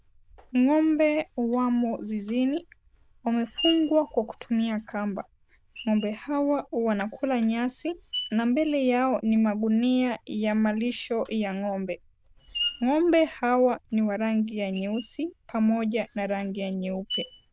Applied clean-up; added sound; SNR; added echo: neural diffusion model UNIVERSE++.